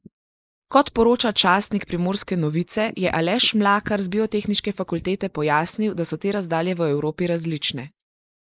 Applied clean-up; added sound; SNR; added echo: neural mask model Resemble Enhance denoiser.